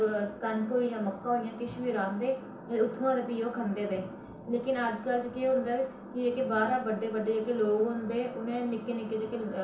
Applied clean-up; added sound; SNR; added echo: none; none; none; reverberation time 0.7 s.